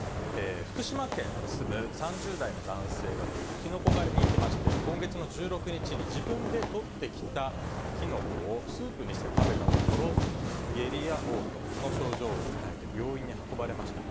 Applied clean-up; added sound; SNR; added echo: none; Fire + Fire / Fireworks; -4 dB; none.